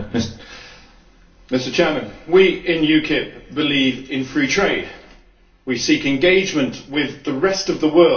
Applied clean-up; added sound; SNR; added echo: none; none; none; reverberation time 0.4 s.